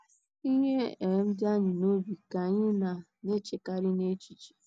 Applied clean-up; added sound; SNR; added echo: none; none; none; none.